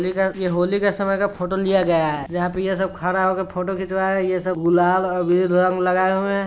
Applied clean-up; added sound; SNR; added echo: none; none; none; none.